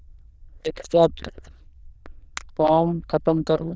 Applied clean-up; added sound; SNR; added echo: neural diffusion model UNIVERSE++.